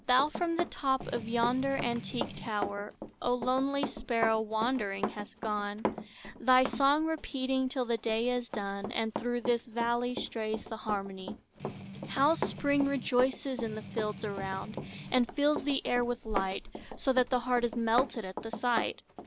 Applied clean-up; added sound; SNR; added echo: none; Run + Strum; 9 dB; none.